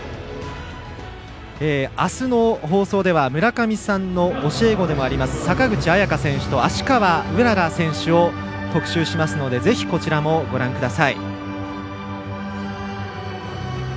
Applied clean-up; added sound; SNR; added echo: none; none; none; none.